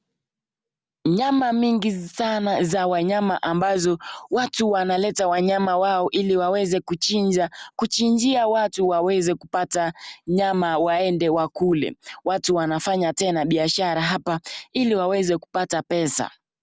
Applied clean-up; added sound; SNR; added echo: none; none; none; none.